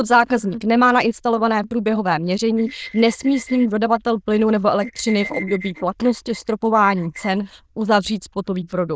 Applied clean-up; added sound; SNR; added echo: neural diffusion model UNIVERSE++.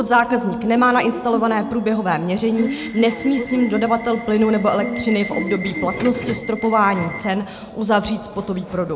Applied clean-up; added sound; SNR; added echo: none; Subway, metro, underground / Alarm; 11 dB; none.